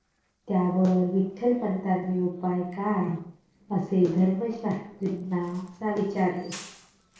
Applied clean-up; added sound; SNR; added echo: neural separator model SepFormer DNS4.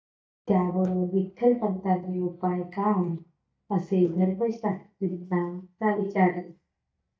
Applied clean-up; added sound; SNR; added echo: neural mask model DeepFilterNet 3.